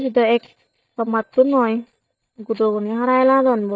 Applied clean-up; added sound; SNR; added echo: neural mask model DeepFilterNet 3.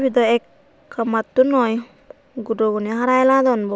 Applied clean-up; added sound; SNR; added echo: none; none; none; none.